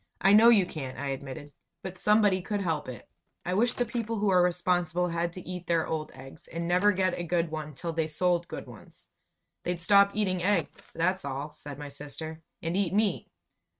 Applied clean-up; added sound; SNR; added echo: neural mask model RNNoise.